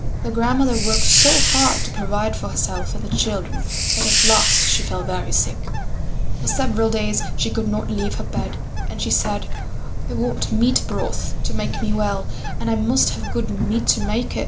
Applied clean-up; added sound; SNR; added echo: none; Bird + Hiss; -3 dB; none.